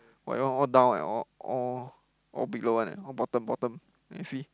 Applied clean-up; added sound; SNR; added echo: none; none; none; none.